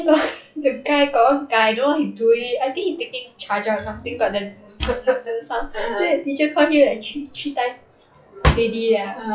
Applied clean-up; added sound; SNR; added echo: classical method log-MMSE.